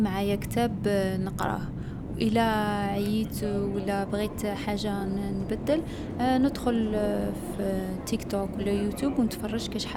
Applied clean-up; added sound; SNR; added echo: none; Subway, metro, underground; 6 dB; none.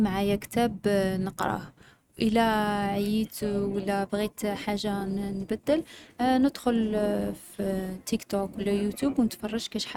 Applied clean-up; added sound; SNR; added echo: neural mask model RNNoise.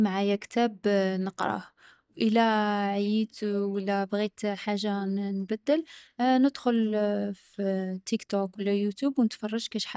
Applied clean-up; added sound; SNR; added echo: neural mask model DeepFilterNet 3.